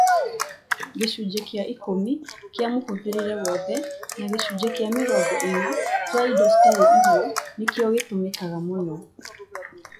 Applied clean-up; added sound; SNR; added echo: classical method log-MMSE.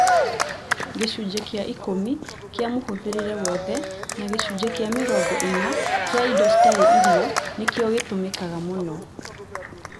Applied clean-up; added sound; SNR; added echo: none; Cheering; -4 dB; none.